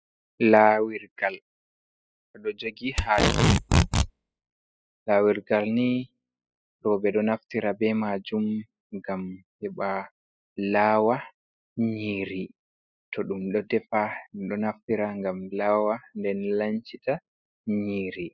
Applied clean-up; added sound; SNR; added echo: classical method spectral subtraction.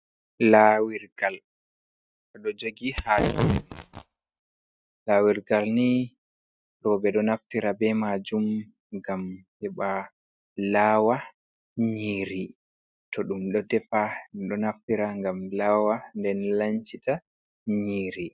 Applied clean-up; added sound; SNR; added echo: neural mask model RNNoise.